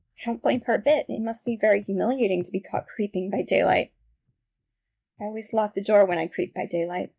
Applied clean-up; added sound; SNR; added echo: neural mask model DeepFilterNet 3.